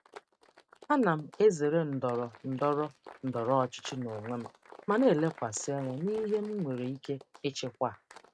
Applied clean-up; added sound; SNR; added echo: neural mask model RNNoise.